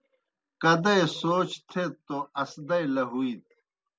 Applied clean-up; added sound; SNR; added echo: none; none; none; none.